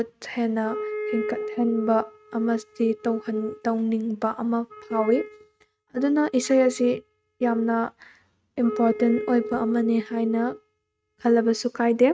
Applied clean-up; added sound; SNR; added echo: neural mask model RNNoise.